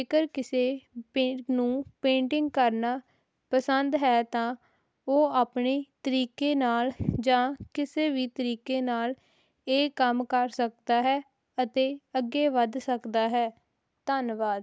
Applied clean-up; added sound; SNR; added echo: none; none; none; none.